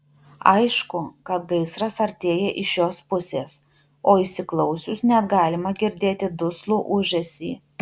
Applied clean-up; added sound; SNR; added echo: none; none; none; none.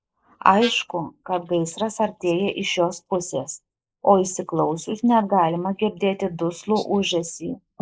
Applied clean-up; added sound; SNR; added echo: neural mask model Resemble Enhance denoiser.